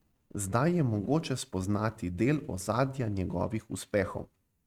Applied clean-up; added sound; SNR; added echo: neural mask model RNNoise.